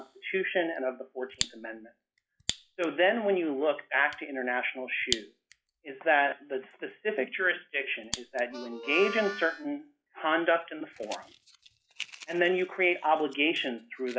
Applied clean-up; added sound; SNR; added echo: classical method log-MMSE.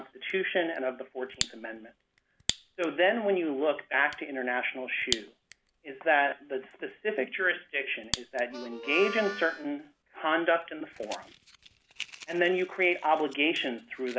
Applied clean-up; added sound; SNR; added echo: none; Fire + Harmonica; 12 dB; none.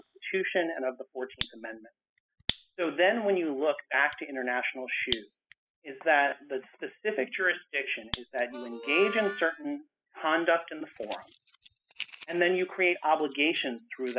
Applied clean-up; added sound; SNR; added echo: classical method spectral subtraction.